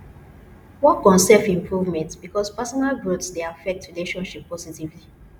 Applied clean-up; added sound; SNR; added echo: none; none; none; none.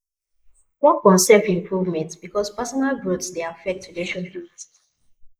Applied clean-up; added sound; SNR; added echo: neural mask model Resemble Enhance denoiser.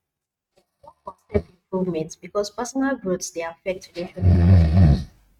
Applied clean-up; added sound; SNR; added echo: neural mask model RNNoise.